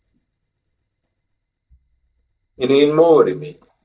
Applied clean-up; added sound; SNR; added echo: neural mask model DeepFilterNet 3.